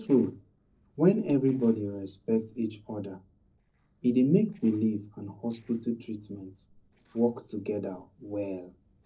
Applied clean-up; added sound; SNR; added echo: neural separator model SepFormer DNS4.